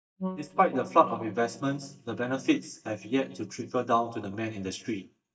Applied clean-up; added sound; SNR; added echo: neural mask model DeepFilterNet 3.